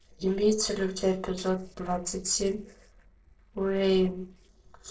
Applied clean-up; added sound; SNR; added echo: neural separator model SepFormer DNS4.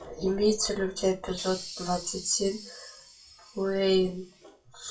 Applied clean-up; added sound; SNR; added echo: classical method WPE with log-MMSE.